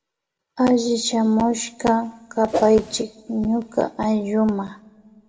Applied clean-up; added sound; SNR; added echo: none; Whoosh, swoosh, swish; 6 dB; reverberation time 0.8 s.